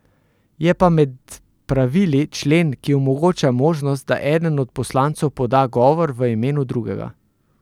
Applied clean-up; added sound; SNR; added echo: none; none; none; none.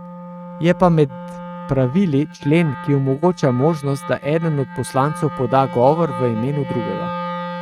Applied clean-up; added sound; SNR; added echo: neural mask model RNNoise.